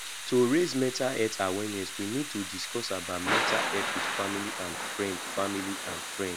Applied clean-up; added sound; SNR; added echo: none; Thunder / Rain; 3 dB; none.